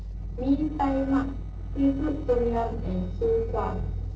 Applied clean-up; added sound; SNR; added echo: neural separator model SepFormer DNS4.